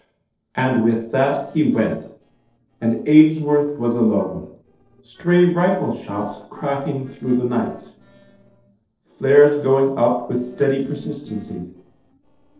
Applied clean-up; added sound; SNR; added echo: neural separator model SepFormer DNS4.